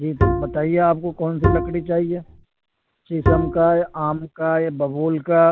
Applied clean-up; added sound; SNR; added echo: none; Bowed string instrument; 3 dB; none.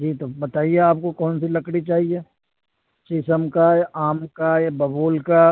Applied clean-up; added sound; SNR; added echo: none; none; none; none.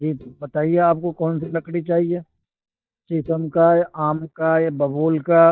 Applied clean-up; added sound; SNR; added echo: neural mask model DeepFilterNet 3.